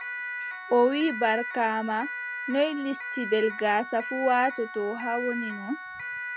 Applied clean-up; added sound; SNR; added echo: none; Siren; 8 dB; none.